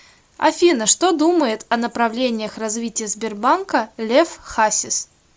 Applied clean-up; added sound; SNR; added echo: none; none; none; none.